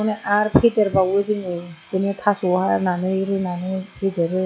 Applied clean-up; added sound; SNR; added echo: classical method log-MMSE.